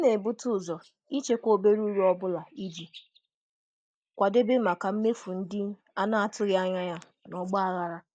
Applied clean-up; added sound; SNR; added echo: neural mask model DeepFilterNet 3.